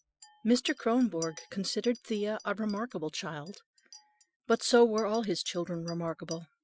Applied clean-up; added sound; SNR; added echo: classical method Wiener filter.